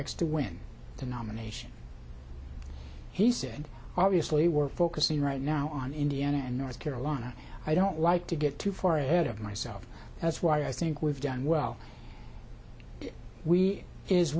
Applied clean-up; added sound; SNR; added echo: none; none; none; none.